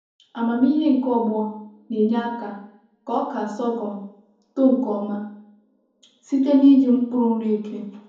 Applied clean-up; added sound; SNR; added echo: none; none; none; reverberation time 0.7 s.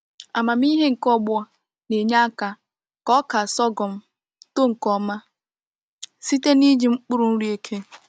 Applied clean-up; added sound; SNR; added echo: none; none; none; none.